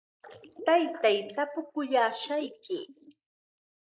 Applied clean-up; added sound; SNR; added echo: neural mask model Resemble Enhance denoiser.